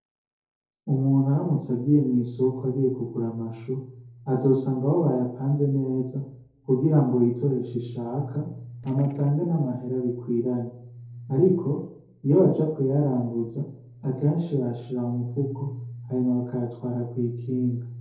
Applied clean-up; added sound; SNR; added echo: neural separator model SepFormer DNS4.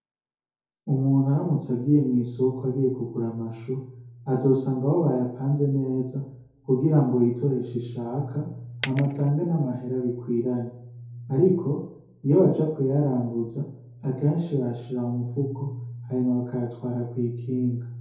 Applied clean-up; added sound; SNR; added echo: none; Coin (dropping); 6 dB; reverberation time 2.3 s.